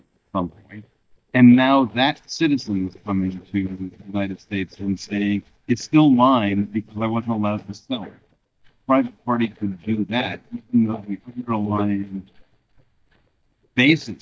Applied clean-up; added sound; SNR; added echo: neural mask model DeepFilterNet 3.